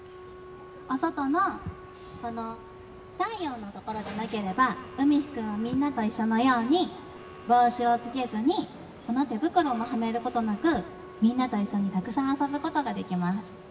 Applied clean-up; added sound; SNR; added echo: none; Wind instrument, woodwind instrument + Telephone; 19 dB; none.